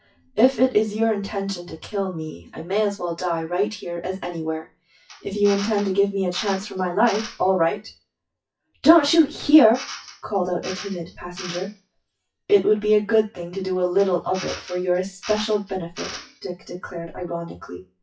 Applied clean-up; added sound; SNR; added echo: classical method WPE with log-MMSE.